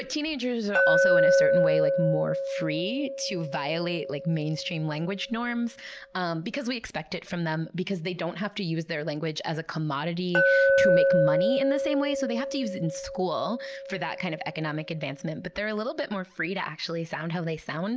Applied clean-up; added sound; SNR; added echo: none; Glass; -2 dB; none.